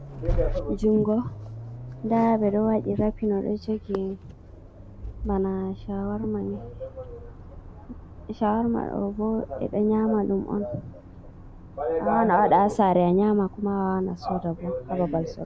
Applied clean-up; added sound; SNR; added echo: none; Accelerating, revving, vroom; 12 dB; none.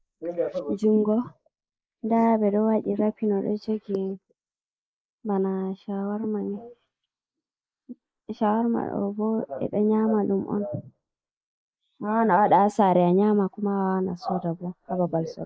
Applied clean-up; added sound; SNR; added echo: neural mask model Resemble Enhance denoiser.